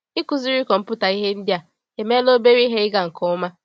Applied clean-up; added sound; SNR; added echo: none; none; none; none.